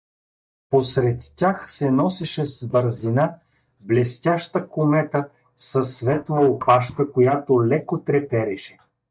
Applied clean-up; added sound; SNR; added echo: neural mask model DeepFilterNet 3.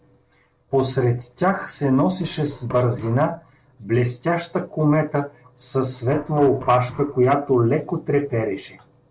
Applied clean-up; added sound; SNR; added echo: neural separator model SepFormer DNS4.